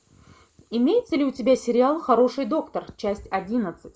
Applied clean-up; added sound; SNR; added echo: none; none; none; none.